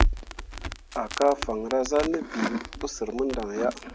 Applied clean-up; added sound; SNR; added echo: none; Crackle; 4 dB; none.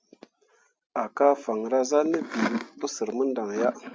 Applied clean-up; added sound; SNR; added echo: none; none; none; none.